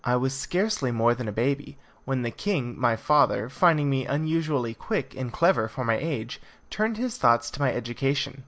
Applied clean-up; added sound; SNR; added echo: none; none; none; none.